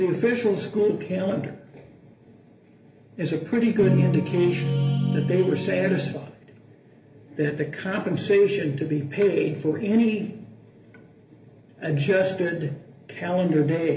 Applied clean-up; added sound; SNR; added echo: none; Guitar; -1 dB; reverberation time 0.3 s.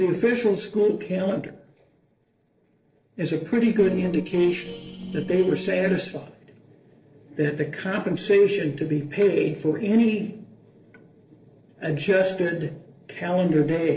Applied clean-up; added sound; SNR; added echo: neural separator model SepFormer DNS4.